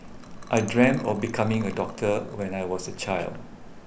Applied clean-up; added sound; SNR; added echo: none; Liquid; 14 dB; none.